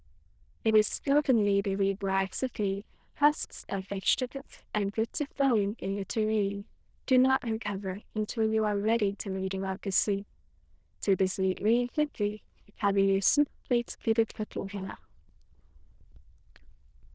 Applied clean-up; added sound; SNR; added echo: neural diffusion model UNIVERSE++.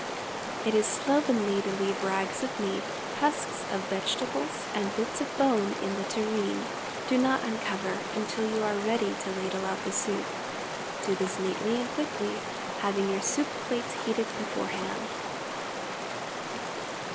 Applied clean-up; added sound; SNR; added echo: none; Stream; 3 dB; none.